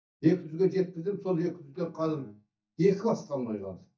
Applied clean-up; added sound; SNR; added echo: neural mask model DeepFilterNet 3.